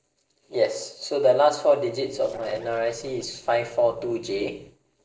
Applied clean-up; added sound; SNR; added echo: neural separator model SepFormer DNS4.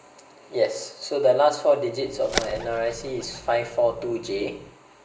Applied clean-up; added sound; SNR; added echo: none; Bird; 11 dB; reverberation time 0.5 s.